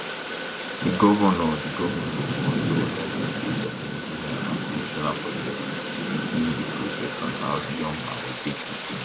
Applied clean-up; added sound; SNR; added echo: none; Thunder / Rain; 0 dB; none.